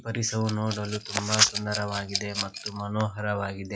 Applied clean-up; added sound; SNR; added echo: classical method log-MMSE.